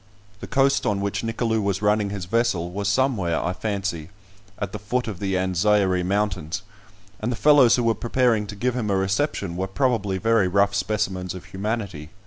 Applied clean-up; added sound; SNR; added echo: none; none; none; none.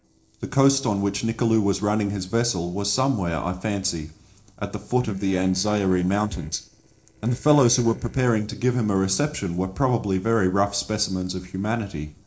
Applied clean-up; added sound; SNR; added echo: neural separator model SepFormer DNS4.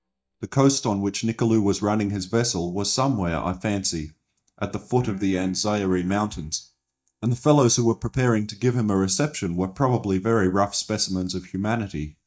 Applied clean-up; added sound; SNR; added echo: neural mask model DeepFilterNet 3.